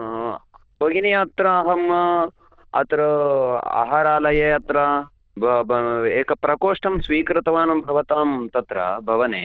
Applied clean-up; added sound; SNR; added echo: neural diffusion model UNIVERSE++.